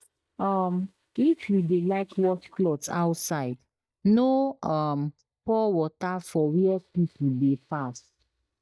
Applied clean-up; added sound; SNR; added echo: neural mask model DeepFilterNet 3.